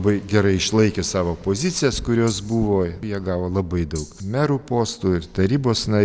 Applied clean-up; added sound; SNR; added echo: none; Rattle (instrument); 19 dB; none.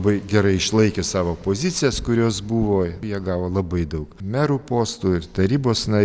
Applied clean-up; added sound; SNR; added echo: none; none; none; none.